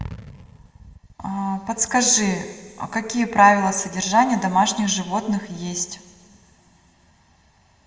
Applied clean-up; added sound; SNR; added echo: none; none; none; reverberation time 1.6 s.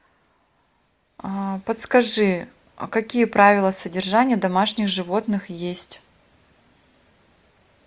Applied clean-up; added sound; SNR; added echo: none; none; none; none.